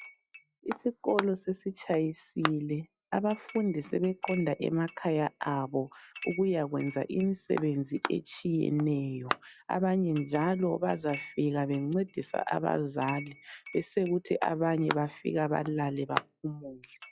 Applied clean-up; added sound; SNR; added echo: classical method log-MMSE.